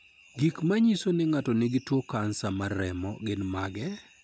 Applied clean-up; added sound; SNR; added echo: none; none; none; none.